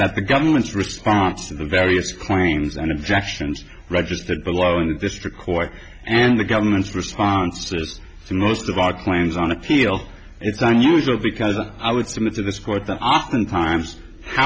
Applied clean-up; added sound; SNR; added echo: none; none; none; none.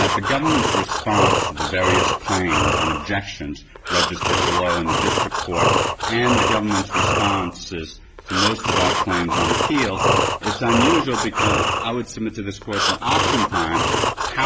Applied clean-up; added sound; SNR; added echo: none; Breathing; -3 dB; none.